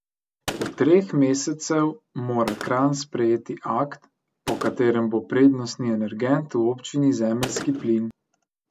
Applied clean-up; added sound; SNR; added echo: none; Gunshot, gunfire; 16 dB; none.